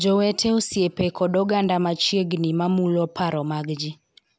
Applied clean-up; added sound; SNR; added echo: none; none; none; none.